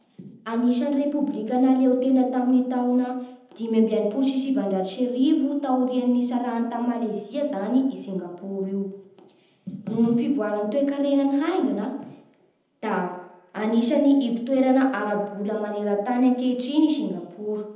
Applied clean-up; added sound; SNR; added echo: none; none; none; reverberation time 0.8 s.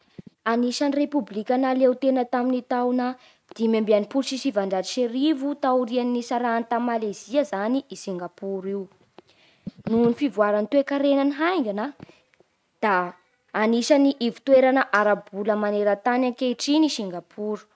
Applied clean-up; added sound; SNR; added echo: none; none; none; none.